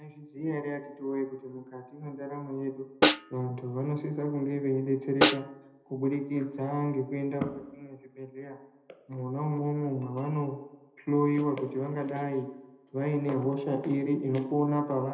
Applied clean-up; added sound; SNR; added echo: none; Snare drum; -2 dB; reverberation time 0.8 s.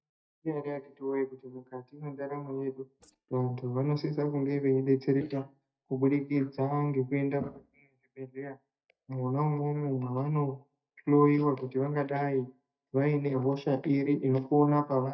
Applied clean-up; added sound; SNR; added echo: neural mask model DeepFilterNet 3.